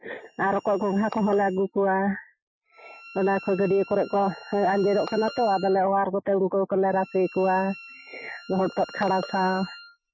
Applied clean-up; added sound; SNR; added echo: classical method Wiener filter.